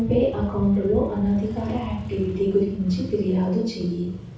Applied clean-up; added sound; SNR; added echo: none; Motorcycle; 14 dB; reverberation time 0.6 s.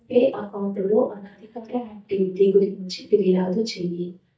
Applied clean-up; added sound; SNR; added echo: neural mask model DeepFilterNet 3.